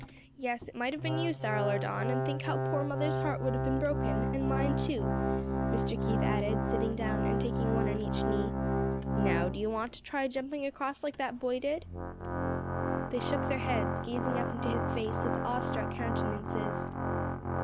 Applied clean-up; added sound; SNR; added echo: none; Organ; -3 dB; none.